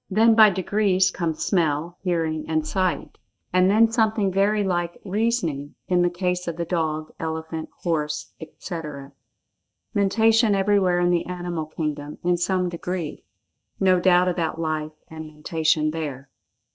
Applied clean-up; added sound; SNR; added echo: neural mask model DeepFilterNet 3.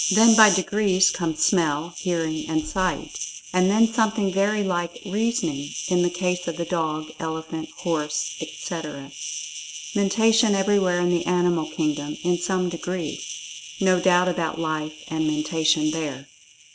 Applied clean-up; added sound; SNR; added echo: neural mask model RNNoise.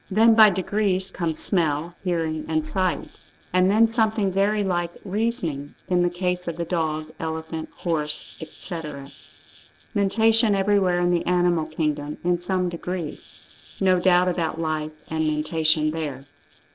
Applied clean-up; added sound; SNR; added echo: neural separator model SepFormer DNS4.